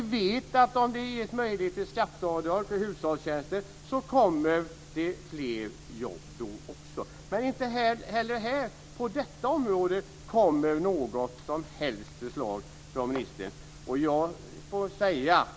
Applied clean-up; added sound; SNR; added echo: none; none; none; none.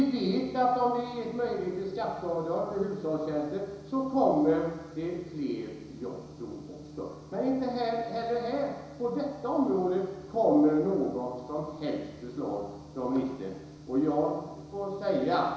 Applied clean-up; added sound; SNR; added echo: none; none; none; reverberation time 1.0 s.